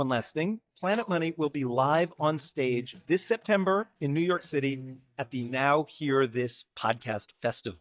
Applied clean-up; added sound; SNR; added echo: neural mask model DeepFilterNet 3.